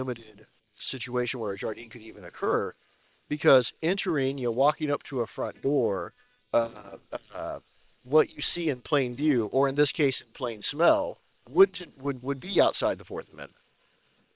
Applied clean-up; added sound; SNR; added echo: neural separator model SepFormer WHAM!.